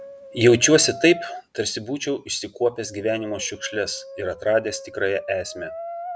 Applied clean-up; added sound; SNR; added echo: none; Brass instrument; 15 dB; none.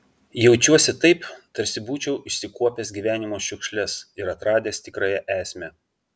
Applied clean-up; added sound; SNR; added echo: none; none; none; none.